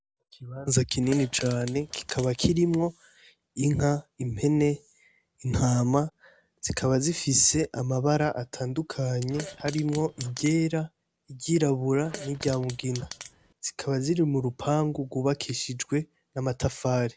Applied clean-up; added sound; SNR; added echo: none; Fart; 15 dB; none.